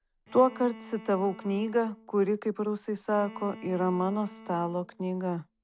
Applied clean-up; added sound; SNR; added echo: none; Bowed string instrument; 20 dB; none.